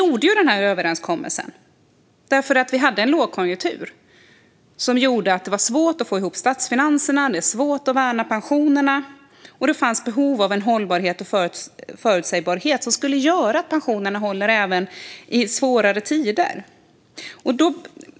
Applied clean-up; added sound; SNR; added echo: none; none; none; none.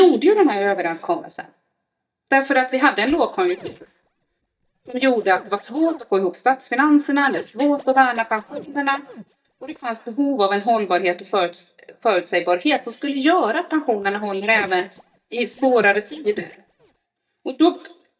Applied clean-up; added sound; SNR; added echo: neural mask model DeepFilterNet 3.